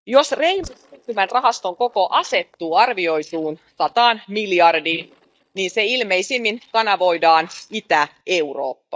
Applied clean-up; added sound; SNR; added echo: neural mask model DeepFilterNet 3.